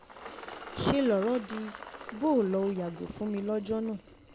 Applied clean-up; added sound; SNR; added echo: none; Engine; 14 dB; none.